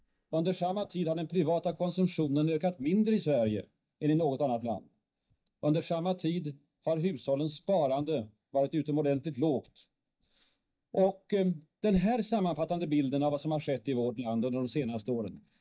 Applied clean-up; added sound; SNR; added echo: neural mask model DeepFilterNet 3.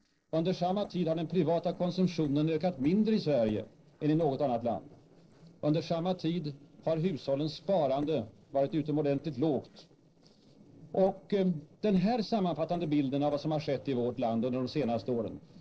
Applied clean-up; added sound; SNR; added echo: neural separator model SepFormer DNS4.